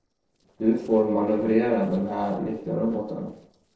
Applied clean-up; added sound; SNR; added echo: neural separator model SepFormer DNS4.